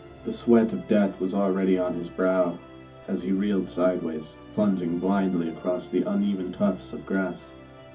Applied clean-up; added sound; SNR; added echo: none; Musical instrument; 19 dB; reverberation time 0.3 s.